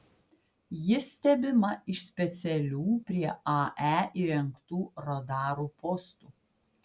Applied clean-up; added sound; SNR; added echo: none; none; none; none.